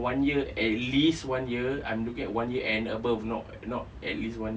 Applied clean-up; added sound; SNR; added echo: none; none; none; none.